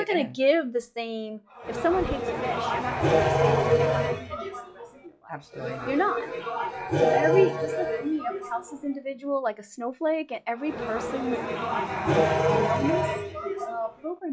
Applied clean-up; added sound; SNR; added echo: classical method log-MMSE.